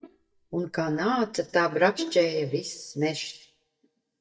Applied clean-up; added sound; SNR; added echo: neural mask model DeepFilterNet 3.